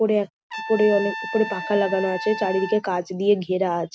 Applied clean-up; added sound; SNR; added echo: none; Trumpet; 11 dB; none.